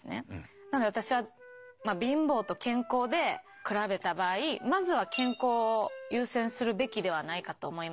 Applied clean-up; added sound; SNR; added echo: none; Wind instrument, woodwind instrument; 19 dB; none.